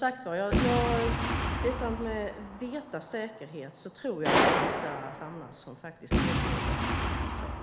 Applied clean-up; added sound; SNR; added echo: none; Gunshot, gunfire + Boom; -4 dB; none.